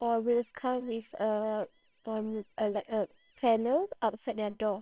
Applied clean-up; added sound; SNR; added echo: neural separator model SepFormer WHAMR!.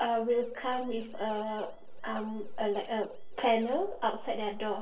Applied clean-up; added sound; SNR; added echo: neural separator model SepFormer DNS4.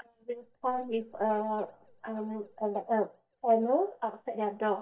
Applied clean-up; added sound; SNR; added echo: neural mask model DeepFilterNet 3.